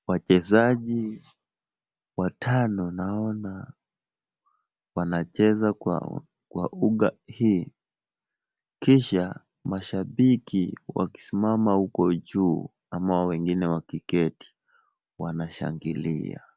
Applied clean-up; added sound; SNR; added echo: none; none; none; none.